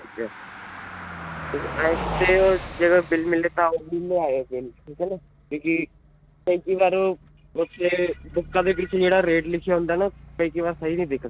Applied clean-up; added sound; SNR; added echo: none; Car passing by; 13 dB; none.